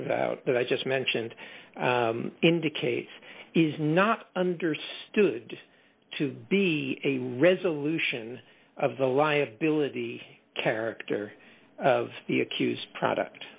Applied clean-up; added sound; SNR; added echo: none; none; none; none.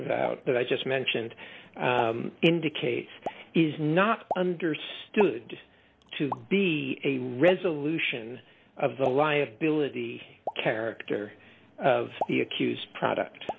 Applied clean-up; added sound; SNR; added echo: none; Explosion; 14 dB; none.